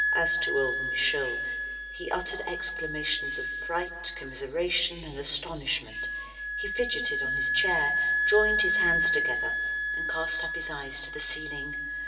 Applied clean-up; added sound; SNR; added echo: none; Wind instrument, woodwind instrument; -3 dB; reverberation time 1.9 s.